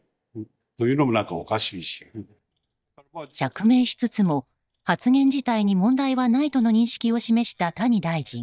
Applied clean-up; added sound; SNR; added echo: neural mask model DeepFilterNet 3.